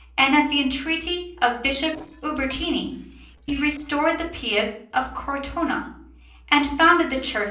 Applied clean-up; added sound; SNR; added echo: neural separator model SepFormer DNS4.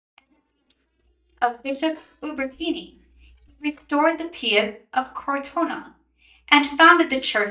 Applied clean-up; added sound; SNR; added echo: neural mask model DeepFilterNet 3.